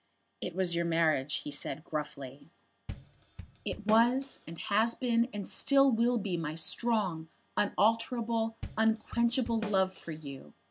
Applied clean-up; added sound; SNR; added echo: none; Drum kit; 12 dB; none.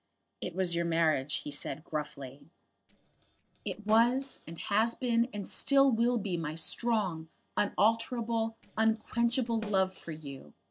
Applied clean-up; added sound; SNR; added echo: neural separator model SepFormer DNS4.